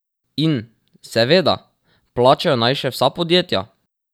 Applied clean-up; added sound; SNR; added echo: none; none; none; none.